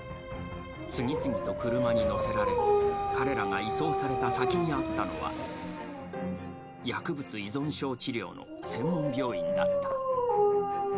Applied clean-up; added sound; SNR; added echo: none; Dog; -3 dB; none.